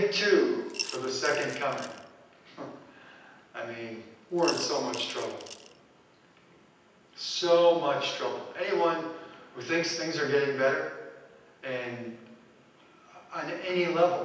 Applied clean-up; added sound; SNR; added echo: none; Coin (dropping) / Glass; 11 dB; reverberation time 0.9 s.